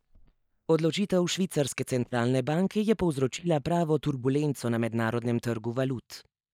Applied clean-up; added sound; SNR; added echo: neural mask model DeepFilterNet 3.